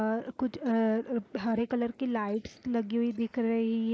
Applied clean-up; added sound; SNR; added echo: neural mask model Resemble Enhance denoiser.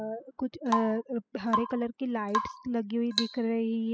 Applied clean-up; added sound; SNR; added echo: classical method spectral subtraction.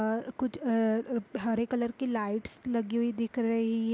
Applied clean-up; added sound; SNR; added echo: none; none; none; none.